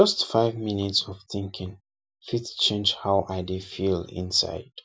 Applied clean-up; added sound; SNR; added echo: none; none; none; none.